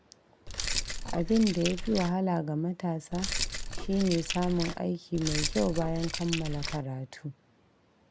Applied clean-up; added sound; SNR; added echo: none; Keys jangling; 4 dB; none.